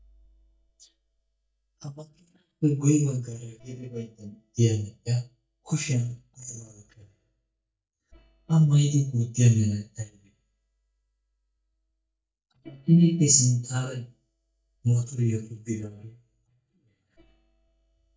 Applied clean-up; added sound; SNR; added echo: neural mask model DeepFilterNet 3.